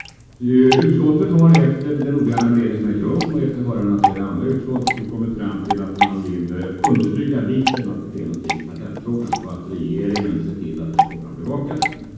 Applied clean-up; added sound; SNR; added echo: none; Drip / Water; 7 dB; reverberation time 1.2 s.